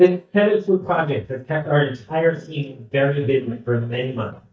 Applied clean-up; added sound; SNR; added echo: neural mask model DeepFilterNet 3.